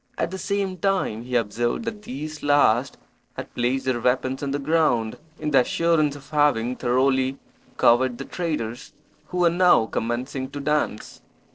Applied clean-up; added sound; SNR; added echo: neural separator model SepFormer DNS4.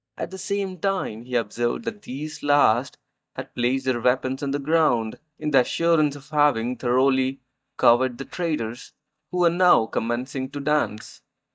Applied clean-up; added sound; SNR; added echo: neural mask model DeepFilterNet 3.